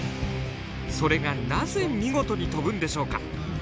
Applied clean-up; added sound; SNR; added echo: none; none; none; none.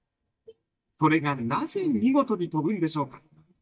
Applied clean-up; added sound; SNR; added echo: neural mask model DeepFilterNet 3.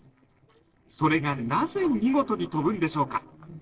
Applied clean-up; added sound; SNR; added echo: neural separator model SepFormer DNS4.